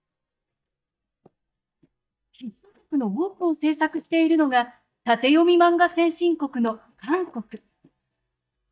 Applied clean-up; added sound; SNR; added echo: neural mask model DeepFilterNet 3.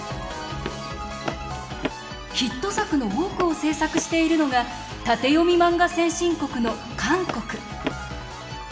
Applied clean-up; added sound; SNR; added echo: none; Run; 11 dB; reverberation time 0.9 s.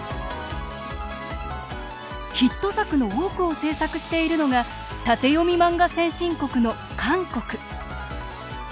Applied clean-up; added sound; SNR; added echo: none; none; none; none.